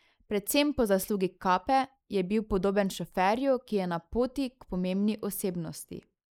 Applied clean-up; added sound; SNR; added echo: neural mask model Resemble Enhance denoiser.